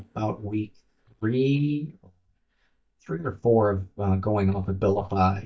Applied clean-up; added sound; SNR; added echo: neural mask model DeepFilterNet 3.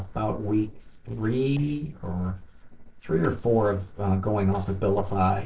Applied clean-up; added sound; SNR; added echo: neural separator model SepFormer DNS4.